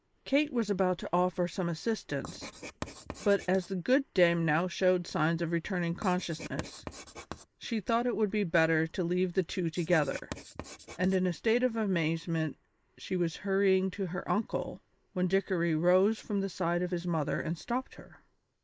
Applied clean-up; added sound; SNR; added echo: neural mask model Resemble Enhance denoiser.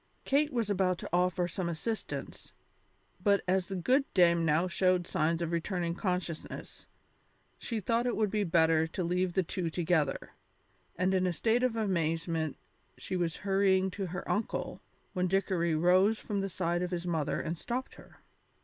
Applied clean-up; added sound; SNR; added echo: none; none; none; none.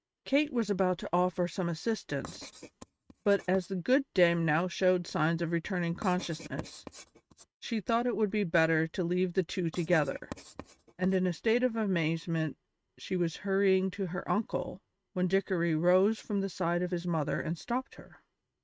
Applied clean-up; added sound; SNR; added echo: neural mask model RNNoise.